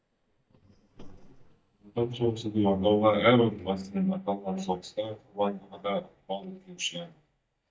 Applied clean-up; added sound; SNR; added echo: neural mask model DeepFilterNet 3.